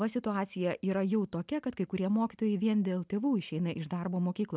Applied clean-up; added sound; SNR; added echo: none; none; none; none.